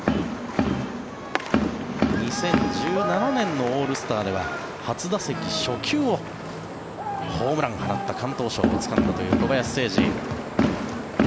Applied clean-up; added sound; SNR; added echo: none; Guitar; 14 dB; none.